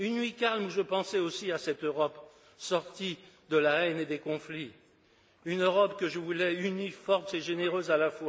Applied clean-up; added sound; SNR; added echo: none; none; none; none.